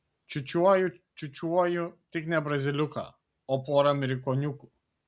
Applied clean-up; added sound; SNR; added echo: none; none; none; none.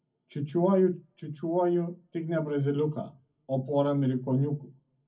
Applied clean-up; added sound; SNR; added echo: none; none; none; reverberation time 0.3 s.